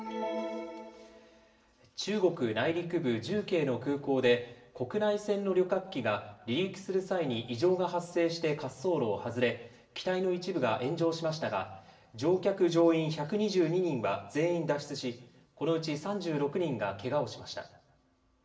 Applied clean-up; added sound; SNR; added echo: none; none; none; reverberation time 0.8 s.